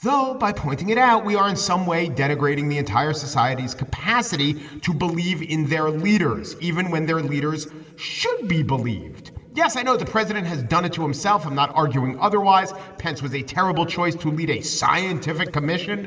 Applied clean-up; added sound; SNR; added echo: none; none; none; reverberation time 2.5 s.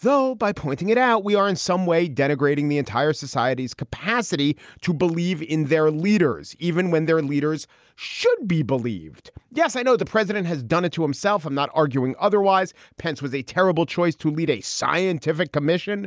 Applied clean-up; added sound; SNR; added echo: none; none; none; none.